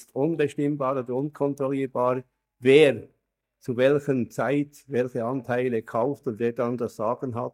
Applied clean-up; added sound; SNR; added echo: neural mask model DeepFilterNet 3.